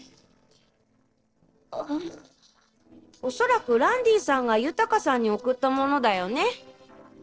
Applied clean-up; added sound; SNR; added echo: neural separator model SepFormer DNS4.